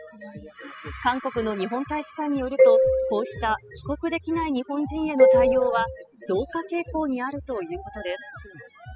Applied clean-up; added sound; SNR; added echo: classical method spectral subtraction.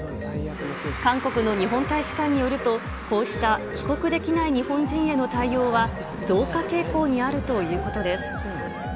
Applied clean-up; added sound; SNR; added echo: none; none; none; none.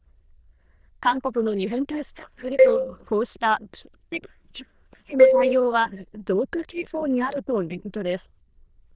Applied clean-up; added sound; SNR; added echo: neural diffusion model UNIVERSE++.